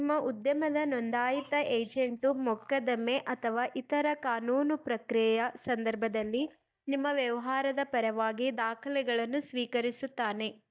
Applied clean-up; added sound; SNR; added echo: neural mask model DeepFilterNet 3.